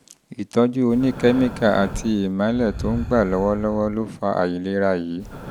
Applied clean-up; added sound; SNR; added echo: none; Breathing; 14 dB; none.